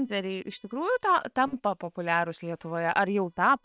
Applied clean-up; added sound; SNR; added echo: neural separator model SepFormer WHAM!.